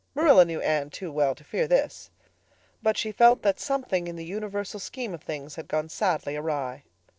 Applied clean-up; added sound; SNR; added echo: neural separator model SepFormer DNS4.